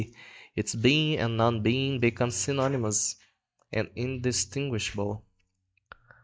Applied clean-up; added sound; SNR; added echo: neural mask model DeepFilterNet 3.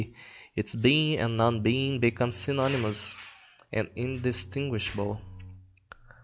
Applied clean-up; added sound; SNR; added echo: none; Bowed string instrument; 17 dB; none.